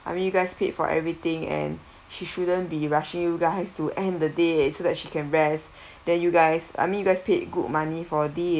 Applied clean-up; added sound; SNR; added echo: none; none; none; none.